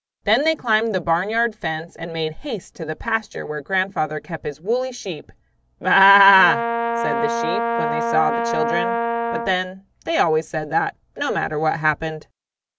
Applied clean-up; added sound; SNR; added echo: none; Brass instrument; 1 dB; none.